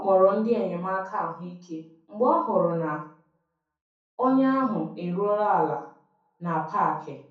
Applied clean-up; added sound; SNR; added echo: none; none; none; reverberation time 0.5 s.